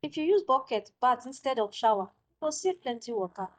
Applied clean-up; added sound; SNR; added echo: neural mask model DeepFilterNet 3.